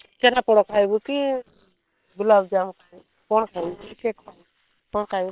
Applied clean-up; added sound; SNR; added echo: neural separator model SepFormer WHAM!.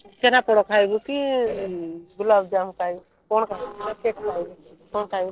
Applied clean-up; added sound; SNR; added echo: neural separator model SepFormer DNS4.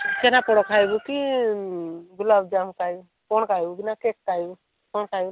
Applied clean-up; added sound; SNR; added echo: none; none; none; none.